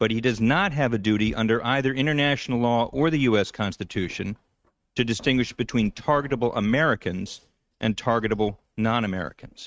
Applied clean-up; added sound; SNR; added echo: neural mask model RNNoise.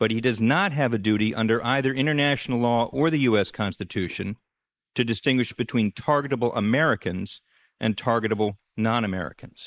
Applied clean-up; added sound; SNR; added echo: neural mask model Resemble Enhance denoiser.